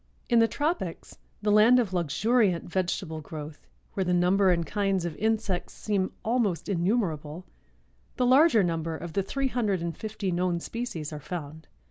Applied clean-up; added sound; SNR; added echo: none; none; none; none.